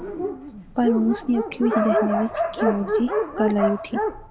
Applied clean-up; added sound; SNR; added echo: none; Dog; 1 dB; none.